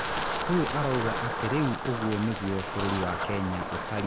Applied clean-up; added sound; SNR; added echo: none; Wind; 2 dB; none.